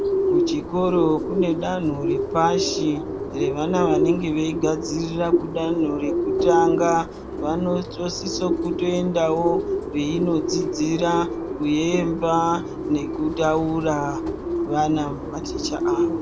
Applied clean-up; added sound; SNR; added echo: none; Bird; 1 dB; none.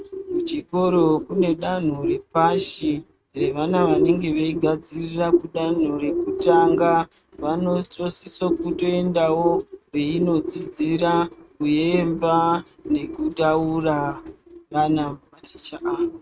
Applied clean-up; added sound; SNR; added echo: neural mask model RNNoise.